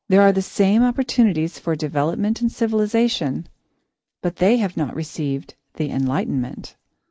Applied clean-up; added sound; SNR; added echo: none; none; none; none.